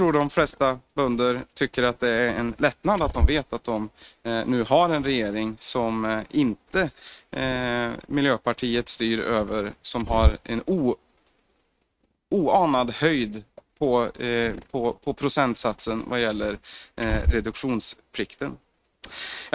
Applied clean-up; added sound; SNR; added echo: neural mask model RNNoise.